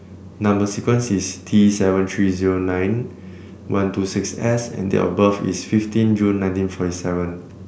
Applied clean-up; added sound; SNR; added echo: none; none; none; none.